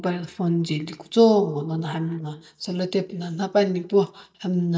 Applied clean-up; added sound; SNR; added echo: neural mask model DeepFilterNet 3.